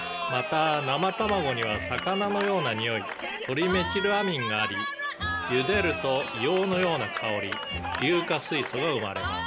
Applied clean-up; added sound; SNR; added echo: none; Cheering; 5 dB; none.